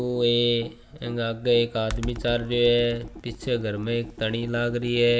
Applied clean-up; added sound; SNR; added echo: none; Computer keyboard; 14 dB; none.